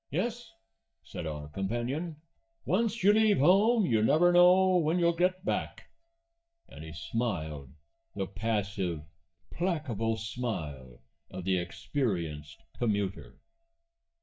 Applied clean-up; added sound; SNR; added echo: neural mask model DeepFilterNet 3.